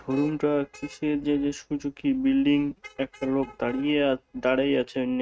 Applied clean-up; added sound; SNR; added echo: neural mask model RNNoise.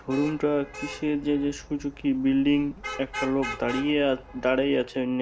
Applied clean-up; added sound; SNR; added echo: none; Traffic noise, roadway noise / Vehicle horn, car horn, honking; 14 dB; none.